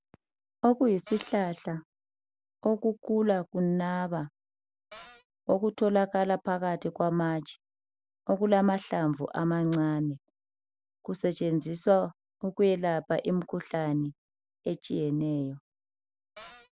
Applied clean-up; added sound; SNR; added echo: none; Cupboard open or close; 18 dB; none.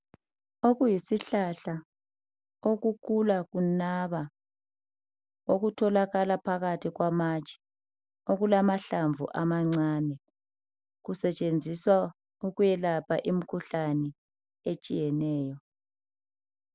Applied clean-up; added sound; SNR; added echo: none; none; none; none.